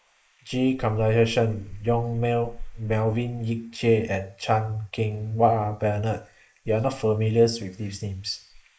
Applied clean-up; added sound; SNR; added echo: neural mask model Resemble Enhance denoiser.